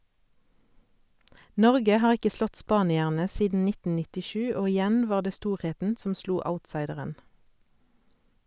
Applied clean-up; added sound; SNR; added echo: none; none; none; none.